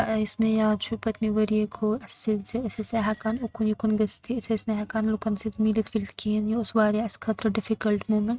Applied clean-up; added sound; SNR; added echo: neural mask model RNNoise.